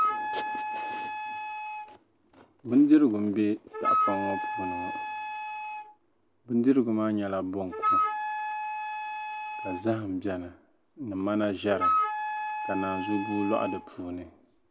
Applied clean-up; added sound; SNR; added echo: none; Wind instrument, woodwind instrument; 3 dB; none.